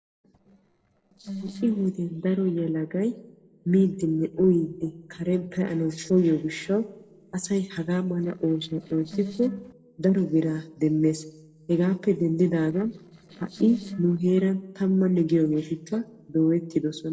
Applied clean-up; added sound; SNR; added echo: neural separator model SepFormer DNS4.